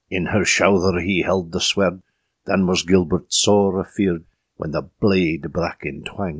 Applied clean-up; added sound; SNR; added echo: none; none; none; none.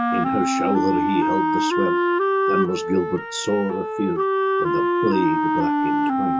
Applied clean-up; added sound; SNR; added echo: none; Wind instrument, woodwind instrument; -5 dB; reverberation time 0.2 s.